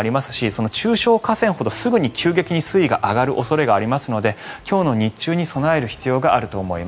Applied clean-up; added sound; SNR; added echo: none; none; none; none.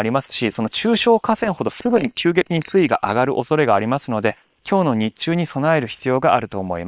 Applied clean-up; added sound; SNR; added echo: neural separator model SepFormer WHAM!.